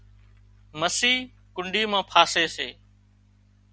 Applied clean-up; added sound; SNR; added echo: none; none; none; none.